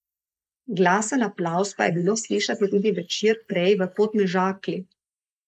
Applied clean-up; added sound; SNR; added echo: neural mask model Resemble Enhance denoiser.